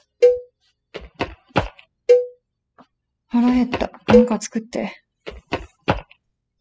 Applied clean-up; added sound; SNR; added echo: classical method spectral subtraction.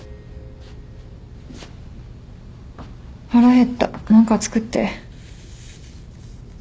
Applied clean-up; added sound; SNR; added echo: none; none; none; none.